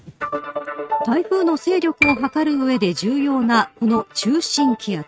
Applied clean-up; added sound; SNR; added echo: neural mask model RNNoise.